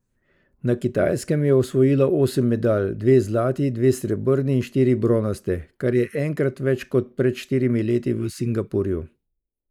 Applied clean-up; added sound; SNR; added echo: neural mask model Resemble Enhance denoiser.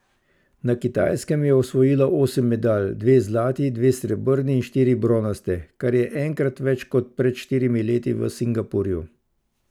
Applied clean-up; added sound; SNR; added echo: none; none; none; none.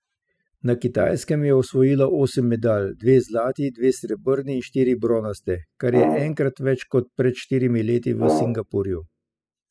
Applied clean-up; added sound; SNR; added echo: classical method spectral subtraction.